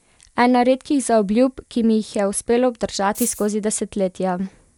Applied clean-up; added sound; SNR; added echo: none; Rattle (instrument); 11 dB; none.